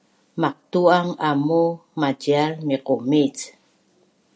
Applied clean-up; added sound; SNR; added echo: none; none; none; none.